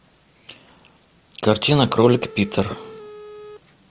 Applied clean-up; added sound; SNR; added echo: none; Telephone; 17 dB; none.